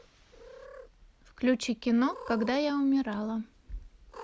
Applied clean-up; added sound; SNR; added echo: none; Cat; 19 dB; none.